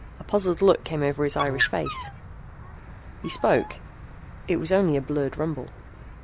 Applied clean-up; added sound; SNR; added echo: none; Bird; 10 dB; none.